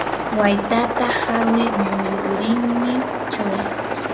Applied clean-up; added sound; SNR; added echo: none; Aircraft; 2 dB; none.